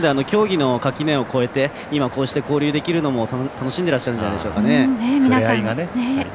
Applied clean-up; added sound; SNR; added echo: none; none; none; none.